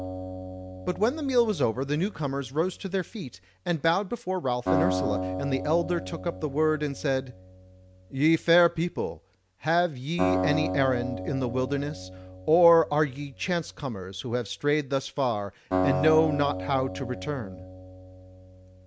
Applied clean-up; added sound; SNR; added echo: none; Acoustic guitar; 7 dB; none.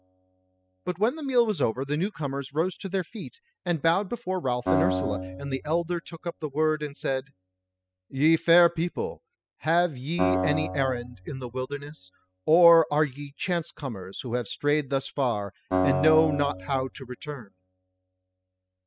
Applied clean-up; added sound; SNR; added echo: classical method spectral subtraction.